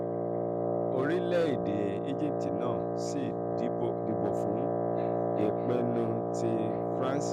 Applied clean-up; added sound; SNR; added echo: none; Wind instrument, woodwind instrument; -4 dB; none.